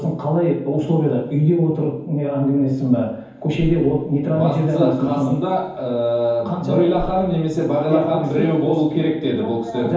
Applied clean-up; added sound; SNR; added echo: none; Breathing; 18 dB; reverberation time 0.9 s.